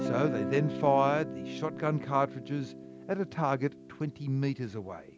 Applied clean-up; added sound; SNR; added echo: none; Guitar; 8 dB; none.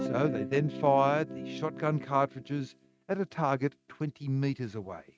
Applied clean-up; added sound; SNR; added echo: neural mask model RNNoise.